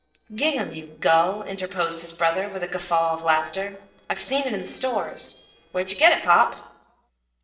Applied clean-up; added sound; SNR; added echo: neural separator model SepFormer DNS4.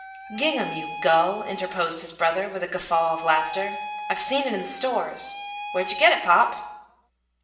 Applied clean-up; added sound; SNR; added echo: none; Wind instrument, woodwind instrument; 11 dB; reverberation time 0.8 s.